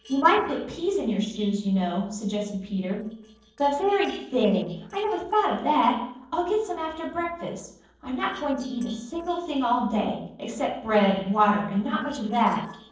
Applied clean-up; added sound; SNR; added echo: neural separator model SepFormer DNS4.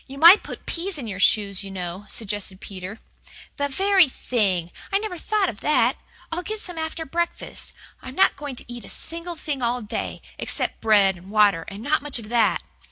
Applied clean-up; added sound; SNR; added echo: none; none; none; none.